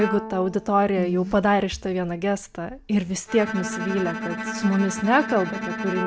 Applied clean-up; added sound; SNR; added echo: none; Bowed string instrument; 9 dB; none.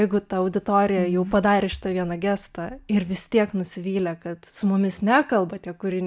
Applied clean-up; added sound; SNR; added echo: none; none; none; none.